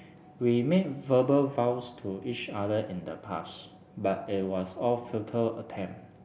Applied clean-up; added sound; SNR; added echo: none; none; none; none.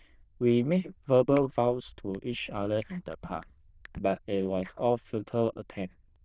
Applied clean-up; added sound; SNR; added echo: neural diffusion model UNIVERSE++.